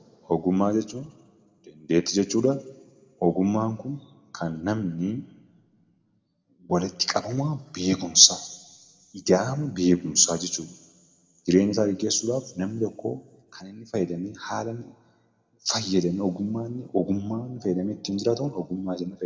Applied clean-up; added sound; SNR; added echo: none; none; none; reverberation time 1.0 s.